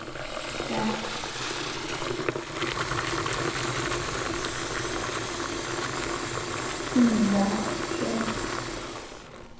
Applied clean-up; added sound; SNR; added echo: none; Fill (with liquid) / Water tap, faucet; -2 dB; reverberation time 1.0 s.